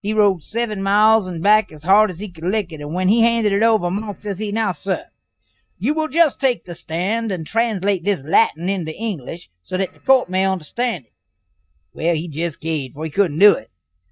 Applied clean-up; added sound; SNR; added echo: neural mask model DeepFilterNet 3.